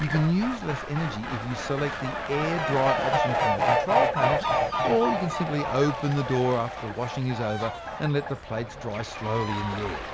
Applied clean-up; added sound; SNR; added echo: none; Fowl; 0 dB; none.